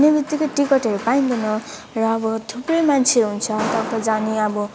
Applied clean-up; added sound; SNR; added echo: none; none; none; none.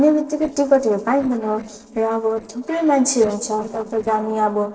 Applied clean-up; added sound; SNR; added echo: neural separator model SepFormer DNS4.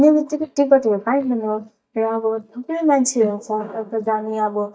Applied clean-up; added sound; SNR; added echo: neural mask model DeepFilterNet 3.